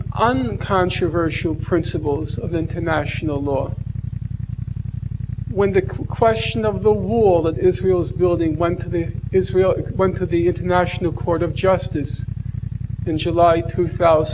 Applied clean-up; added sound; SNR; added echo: none; Idling / Motorcycle; 6 dB; none.